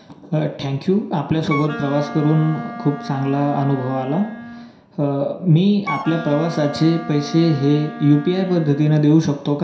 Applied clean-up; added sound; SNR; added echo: none; Wind instrument, woodwind instrument; 13 dB; reverberation time 0.7 s.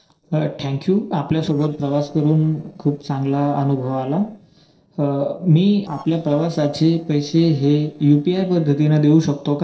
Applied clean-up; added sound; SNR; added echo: neural separator model SepFormer DNS4.